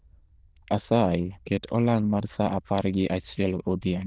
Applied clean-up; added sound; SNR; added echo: neural diffusion model UNIVERSE++.